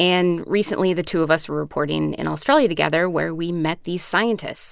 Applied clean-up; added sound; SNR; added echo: none; none; none; none.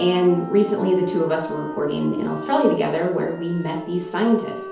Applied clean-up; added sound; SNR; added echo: none; Wind instrument, woodwind instrument; 13 dB; reverberation time 2.2 s.